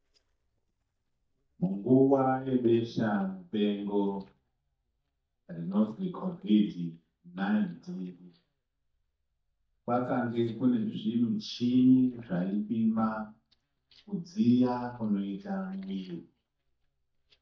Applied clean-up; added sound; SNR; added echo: neural mask model DeepFilterNet 3.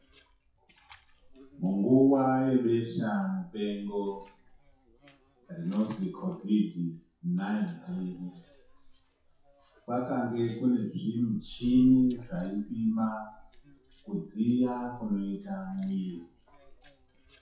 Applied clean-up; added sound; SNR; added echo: classical method WPE with log-MMSE.